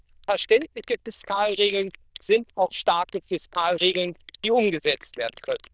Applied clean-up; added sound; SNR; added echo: neural diffusion model UNIVERSE++.